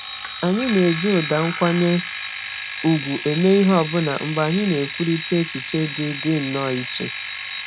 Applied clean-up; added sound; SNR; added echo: none; Alarm; 9 dB; none.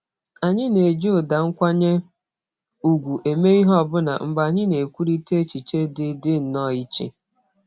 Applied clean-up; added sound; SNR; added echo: none; none; none; none.